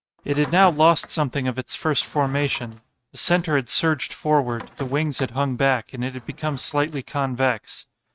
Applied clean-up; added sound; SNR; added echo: neural mask model RNNoise.